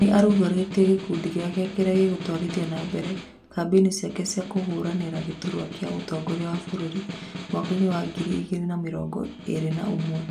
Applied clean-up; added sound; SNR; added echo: none; Snare drum; 12 dB; none.